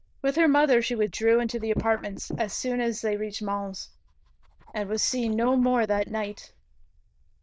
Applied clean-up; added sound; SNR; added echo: neural diffusion model UNIVERSE++.